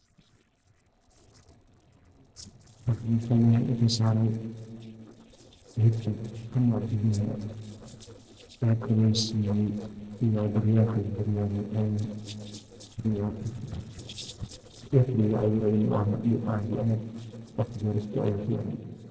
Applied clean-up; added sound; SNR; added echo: neural separator model SepFormer DNS4.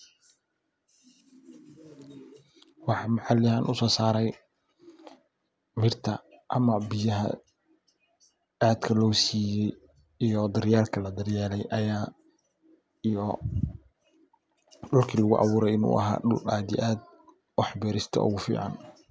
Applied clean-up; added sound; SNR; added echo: none; none; none; none.